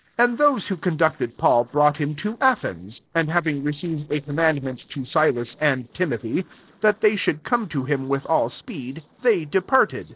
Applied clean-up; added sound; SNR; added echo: neural separator model SepFormer DNS4.